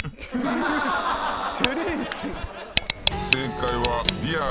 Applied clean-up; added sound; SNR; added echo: none; Tick; 5 dB; none.